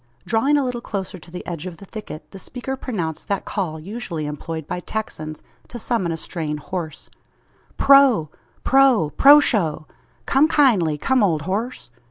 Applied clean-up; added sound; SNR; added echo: none; none; none; none.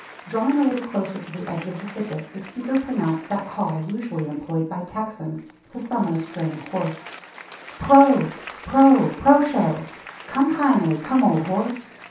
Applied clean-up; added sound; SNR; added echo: none; Applause; 19 dB; reverberation time 0.7 s.